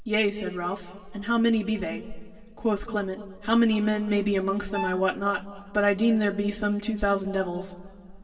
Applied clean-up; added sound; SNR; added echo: none; Bowed string instrument; 13 dB; reverberation time 2.4 s.